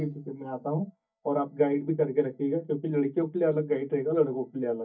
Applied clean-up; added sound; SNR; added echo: neural mask model DeepFilterNet 3.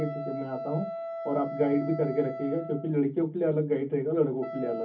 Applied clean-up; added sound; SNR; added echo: none; Wind instrument, woodwind instrument; 9 dB; reverberation time 0.3 s.